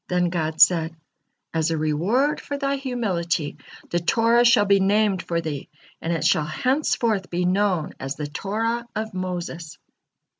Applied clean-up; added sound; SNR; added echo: none; none; none; none.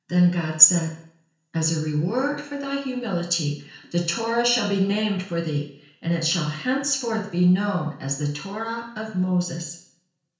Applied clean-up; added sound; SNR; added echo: none; none; none; reverberation time 0.5 s.